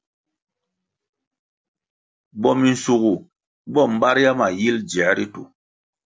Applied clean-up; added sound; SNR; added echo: none; none; none; none.